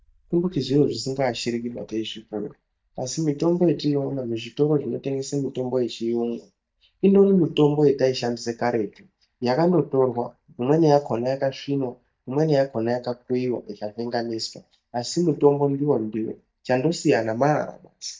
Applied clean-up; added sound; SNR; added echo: neural mask model DeepFilterNet 3.